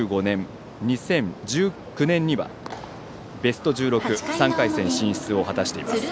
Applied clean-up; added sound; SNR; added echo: none; none; none; none.